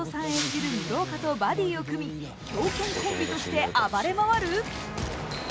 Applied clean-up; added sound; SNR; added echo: none; none; none; none.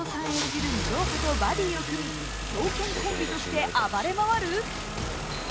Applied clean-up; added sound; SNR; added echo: none; Engine starting / Car; 5 dB; none.